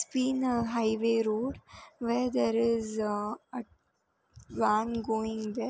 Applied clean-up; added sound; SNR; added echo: none; none; none; none.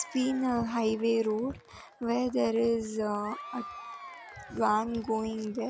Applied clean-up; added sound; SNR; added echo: none; Applause / Crowd / Cheering; 18 dB; none.